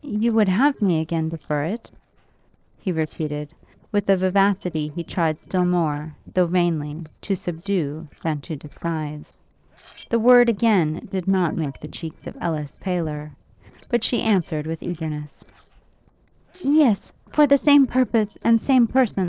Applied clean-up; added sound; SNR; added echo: neural separator model SepFormer DNS4.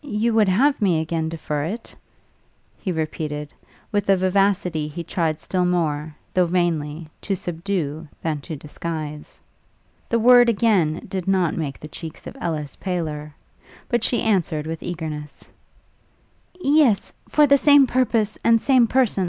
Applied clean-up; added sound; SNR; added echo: none; none; none; none.